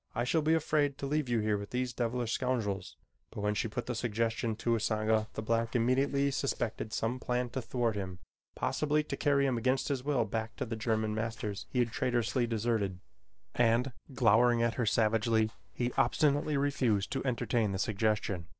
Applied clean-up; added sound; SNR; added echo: neural separator model SepFormer DNS4.